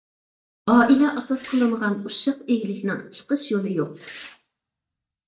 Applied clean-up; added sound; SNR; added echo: neural mask model DeepFilterNet 3.